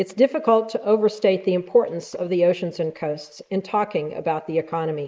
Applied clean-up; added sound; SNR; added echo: neural mask model Resemble Enhance denoiser.